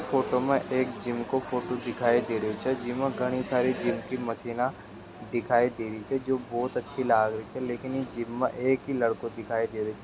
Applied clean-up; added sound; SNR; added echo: none; none; none; none.